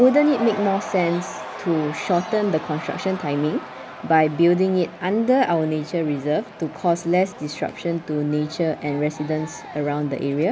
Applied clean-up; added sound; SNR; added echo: none; Crowd / Cheering; 13 dB; none.